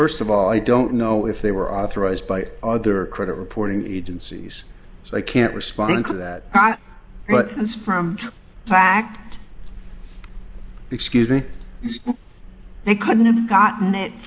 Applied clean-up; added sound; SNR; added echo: none; none; none; none.